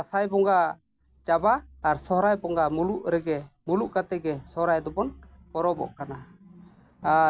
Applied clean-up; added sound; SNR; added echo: none; none; none; none.